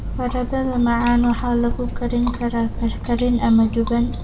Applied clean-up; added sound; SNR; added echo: none; Chewing, mastication; 7 dB; reverberation time 1.3 s.